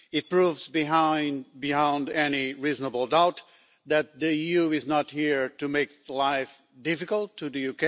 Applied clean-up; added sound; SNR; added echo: none; none; none; none.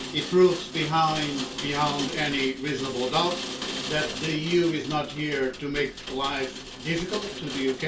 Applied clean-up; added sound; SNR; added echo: none; Rain; 9 dB; reverberation time 0.3 s.